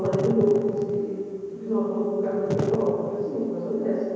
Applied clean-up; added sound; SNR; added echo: none; Wind / Fire; 9 dB; reverberation time 2.2 s.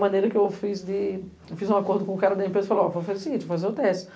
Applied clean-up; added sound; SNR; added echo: none; none; none; none.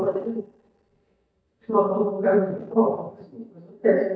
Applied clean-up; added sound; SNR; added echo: neural mask model DeepFilterNet 3.